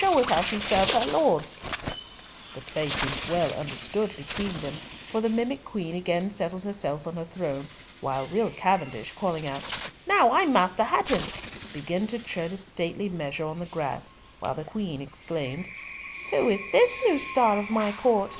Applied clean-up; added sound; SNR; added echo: none; Bird; 9 dB; none.